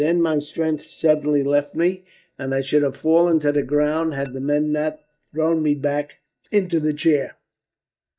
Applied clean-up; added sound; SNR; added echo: neural mask model DeepFilterNet 3.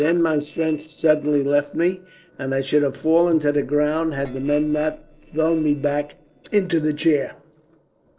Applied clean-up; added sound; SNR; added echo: neural separator model SepFormer DNS4.